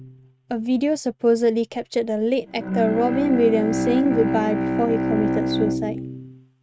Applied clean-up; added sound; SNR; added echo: neural mask model RNNoise.